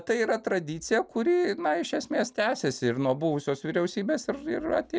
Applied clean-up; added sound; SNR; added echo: none; none; none; none.